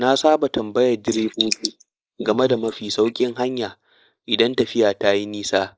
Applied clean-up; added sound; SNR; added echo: neural mask model Resemble Enhance denoiser.